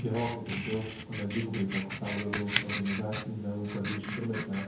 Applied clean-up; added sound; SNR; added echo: none; Writing; 2 dB; reverberation time 0.9 s.